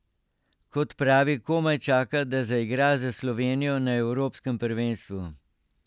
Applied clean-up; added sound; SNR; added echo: none; none; none; none.